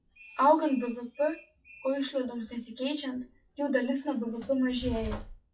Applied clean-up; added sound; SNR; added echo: classical method WPE with log-MMSE.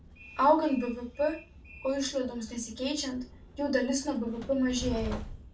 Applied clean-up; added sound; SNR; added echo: none; Train; 13 dB; reverberation time 0.2 s.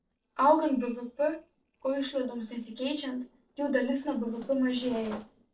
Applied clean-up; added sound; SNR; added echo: neural separator model SepFormer DNS4.